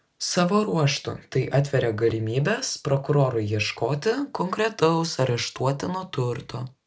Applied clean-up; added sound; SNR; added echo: none; none; none; none.